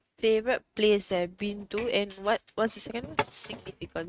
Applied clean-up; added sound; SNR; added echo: neural mask model RNNoise.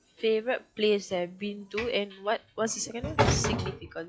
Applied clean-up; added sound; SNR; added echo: classical method log-MMSE.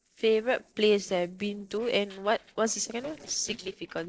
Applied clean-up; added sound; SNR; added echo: neural separator model SepFormer DNS4.